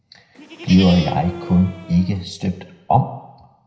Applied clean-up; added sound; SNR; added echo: none; Livestock, farm animals, working animals; 13 dB; reverberation time 0.8 s.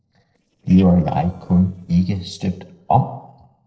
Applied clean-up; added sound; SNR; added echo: neural separator model SepFormer DNS4.